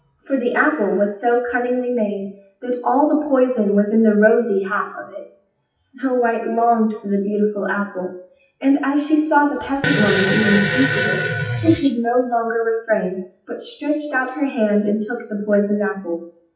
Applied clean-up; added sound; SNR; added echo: classical method WPE with log-MMSE.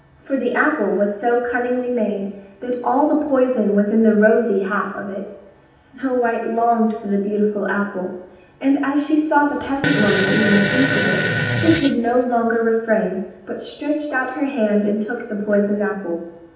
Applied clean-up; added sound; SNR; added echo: none; Fart; 2 dB; reverberation time 0.8 s.